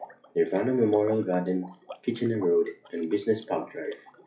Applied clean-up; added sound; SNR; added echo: classical method WPE with log-MMSE.